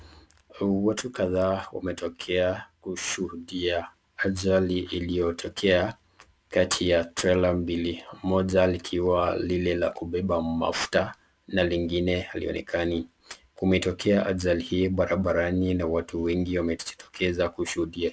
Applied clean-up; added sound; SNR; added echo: none; none; none; none.